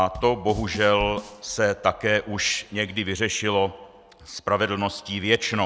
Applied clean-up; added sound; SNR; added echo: none; Bass drum / Snare drum / Drum kit; 15 dB; none.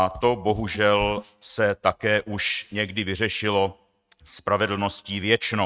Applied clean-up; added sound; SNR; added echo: neural mask model RNNoise.